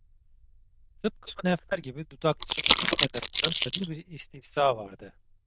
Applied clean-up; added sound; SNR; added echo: neural diffusion model UNIVERSE++.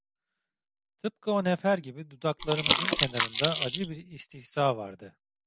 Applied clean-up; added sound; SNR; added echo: none; Crumpling, crinkling; -3 dB; none.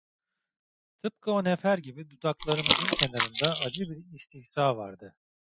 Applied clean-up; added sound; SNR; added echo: classical method Wiener filter.